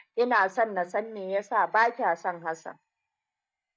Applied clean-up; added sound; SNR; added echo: neural mask model DeepFilterNet 3.